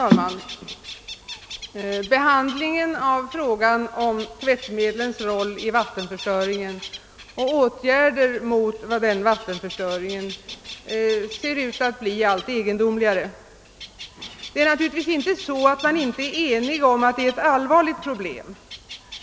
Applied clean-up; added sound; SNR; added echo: none; Bird; 17 dB; none.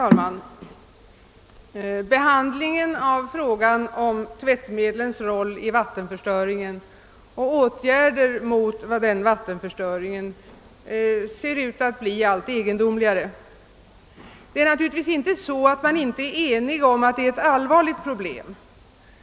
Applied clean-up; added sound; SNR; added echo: none; none; none; none.